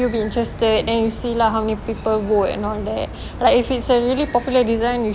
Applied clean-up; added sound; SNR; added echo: none; none; none; none.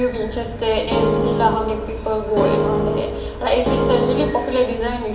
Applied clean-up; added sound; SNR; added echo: none; Keyboard (musical); 0 dB; reverberation time 0.8 s.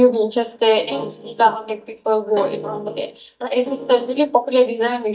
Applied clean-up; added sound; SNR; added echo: neural mask model DeepFilterNet 3.